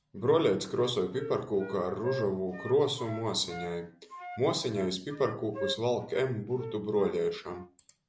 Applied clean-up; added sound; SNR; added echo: none; Wind instrument, woodwind instrument; 13 dB; none.